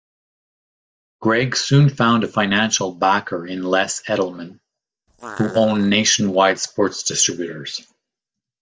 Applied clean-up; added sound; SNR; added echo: neural mask model DeepFilterNet 3.